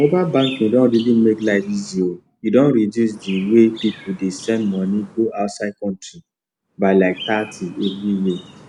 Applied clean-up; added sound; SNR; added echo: none; Chirp, tweet; 20 dB; none.